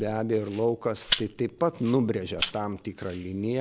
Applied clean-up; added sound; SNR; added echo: none; Rattle (instrument); 9 dB; none.